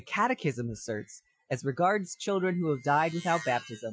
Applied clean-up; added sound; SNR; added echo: classical method Wiener filter.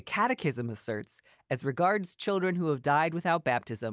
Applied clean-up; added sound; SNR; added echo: none; none; none; none.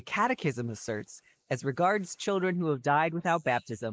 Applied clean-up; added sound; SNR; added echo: neural mask model Resemble Enhance denoiser.